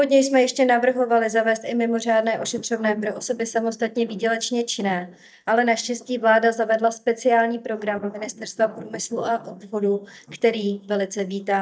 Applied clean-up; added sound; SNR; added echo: neural mask model DeepFilterNet 3.